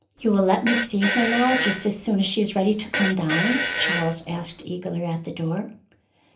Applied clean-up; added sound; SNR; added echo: none; Fart; 3 dB; reverberation time 0.3 s.